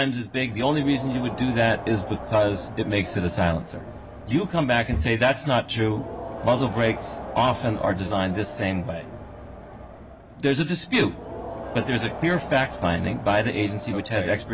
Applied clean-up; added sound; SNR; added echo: none; Crowd; 12 dB; none.